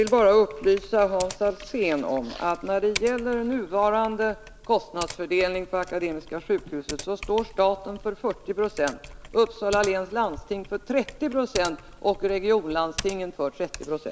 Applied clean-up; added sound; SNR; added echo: none; Typing; 16 dB; none.